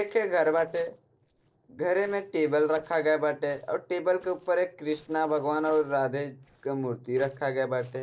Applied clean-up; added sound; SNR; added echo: neural separator model SepFormer DNS4.